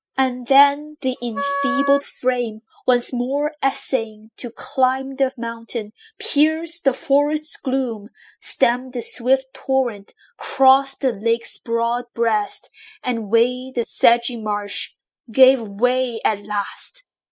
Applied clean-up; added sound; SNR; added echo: classical method spectral subtraction.